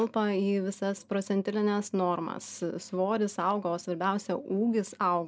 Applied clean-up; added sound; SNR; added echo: none; none; none; none.